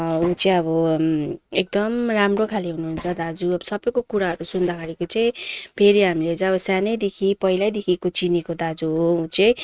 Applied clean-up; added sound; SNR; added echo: neural mask model RNNoise.